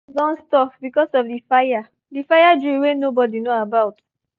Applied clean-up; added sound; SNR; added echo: none; none; none; none.